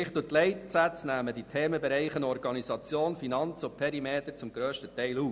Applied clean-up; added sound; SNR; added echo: none; none; none; none.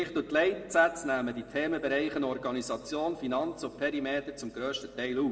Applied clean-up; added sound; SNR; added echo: none; none; none; reverberation time 1.1 s.